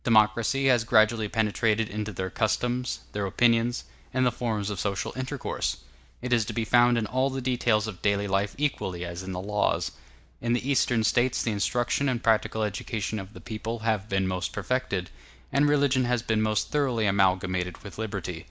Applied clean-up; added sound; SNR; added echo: none; none; none; none.